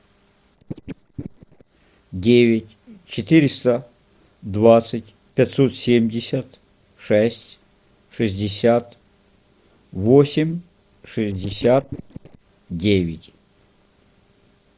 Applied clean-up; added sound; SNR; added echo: neural separator model SepFormer DNS4.